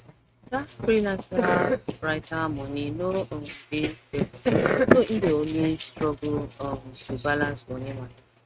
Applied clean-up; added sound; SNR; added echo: neural mask model RNNoise.